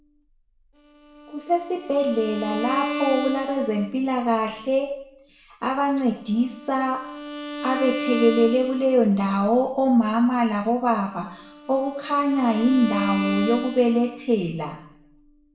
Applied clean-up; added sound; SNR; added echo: none; Bowed string instrument; 10 dB; reverberation time 0.7 s.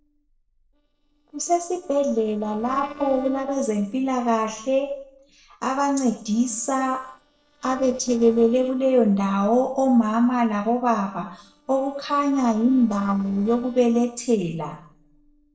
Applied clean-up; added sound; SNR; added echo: neural separator model SepFormer DNS4.